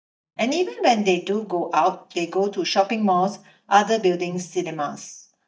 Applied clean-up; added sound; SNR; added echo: neural mask model DeepFilterNet 3.